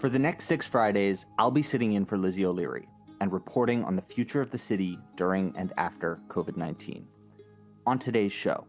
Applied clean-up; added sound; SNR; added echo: none; none; none; none.